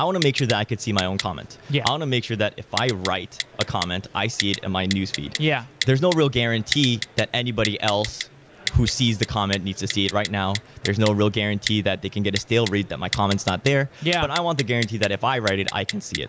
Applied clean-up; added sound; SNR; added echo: none; Typing; 10 dB; none.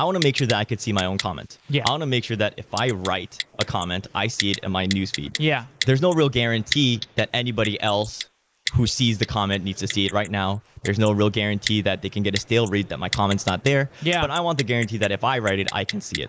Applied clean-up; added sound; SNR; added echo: neural mask model Resemble Enhance denoiser.